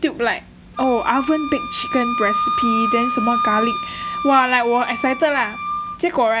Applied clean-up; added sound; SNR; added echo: none; Wind instrument, woodwind instrument; 4 dB; none.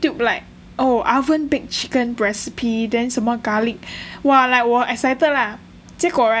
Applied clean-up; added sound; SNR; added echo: none; none; none; none.